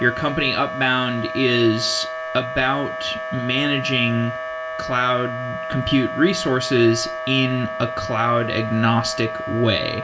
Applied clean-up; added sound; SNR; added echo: none; Wind instrument, woodwind instrument; 7 dB; reverberation time 0.2 s.